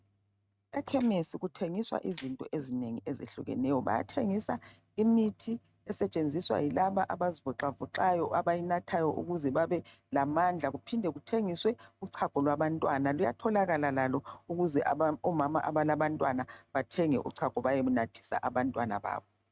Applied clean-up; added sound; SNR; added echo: neural mask model RNNoise.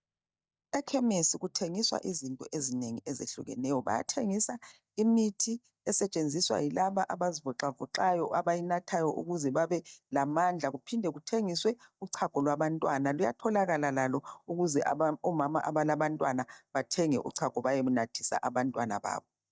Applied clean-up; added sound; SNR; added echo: neural mask model DeepFilterNet 3.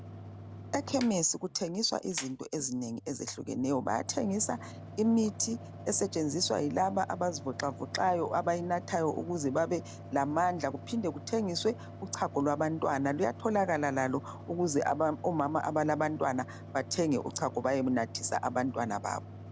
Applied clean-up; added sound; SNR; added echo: none; Mechanical fan; 14 dB; none.